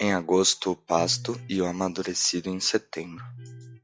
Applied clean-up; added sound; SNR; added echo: classical method log-MMSE.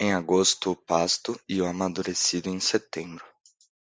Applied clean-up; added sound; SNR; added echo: neural mask model Resemble Enhance denoiser.